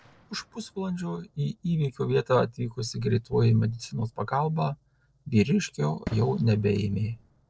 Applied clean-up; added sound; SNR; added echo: neural separator model SepFormer DNS4.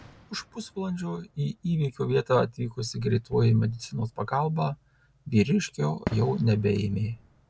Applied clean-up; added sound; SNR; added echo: none; Fireworks; 19 dB; none.